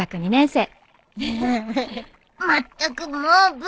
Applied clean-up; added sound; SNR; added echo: neural separator model SepFormer DNS4.